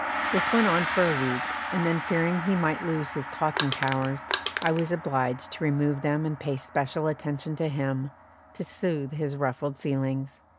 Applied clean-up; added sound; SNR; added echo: none; Crushing + Gong; 6 dB; none.